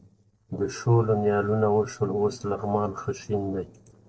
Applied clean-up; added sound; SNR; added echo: neural separator model SepFormer DNS4.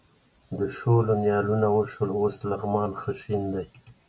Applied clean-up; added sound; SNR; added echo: none; none; none; none.